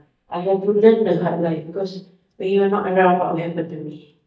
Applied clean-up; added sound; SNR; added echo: neural mask model DeepFilterNet 3.